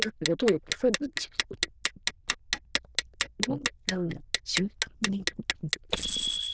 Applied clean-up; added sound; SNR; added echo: neural diffusion model UNIVERSE++.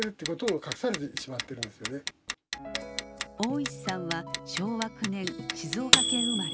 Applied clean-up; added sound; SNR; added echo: none; Clock; -1 dB; none.